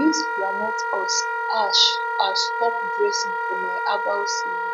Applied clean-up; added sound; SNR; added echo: none; Wind instrument, woodwind instrument; 0 dB; none.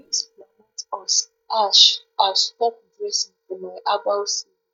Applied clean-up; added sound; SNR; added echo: neural mask model DeepFilterNet 3.